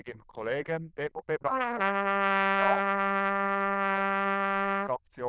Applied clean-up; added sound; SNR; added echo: neural diffusion model UNIVERSE++.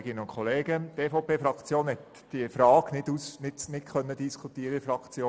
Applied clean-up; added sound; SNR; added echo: none; none; none; none.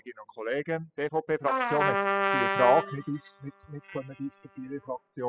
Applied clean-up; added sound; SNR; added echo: classical method spectral subtraction.